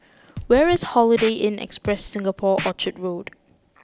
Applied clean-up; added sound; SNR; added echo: none; Scratching (performance technique); 13 dB; none.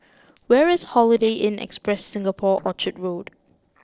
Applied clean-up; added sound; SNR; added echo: neural separator model SepFormer DNS4.